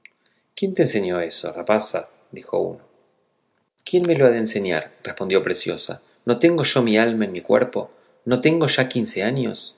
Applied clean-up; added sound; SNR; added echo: none; none; none; none.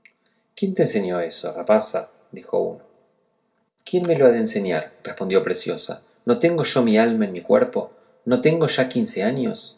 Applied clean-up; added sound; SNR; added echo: none; none; none; reverberation time 0.2 s.